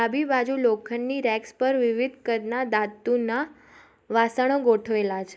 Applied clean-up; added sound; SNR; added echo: neural mask model Resemble Enhance denoiser.